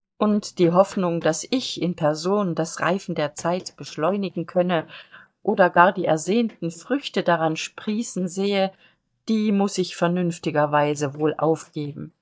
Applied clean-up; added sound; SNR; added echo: neural mask model DeepFilterNet 3.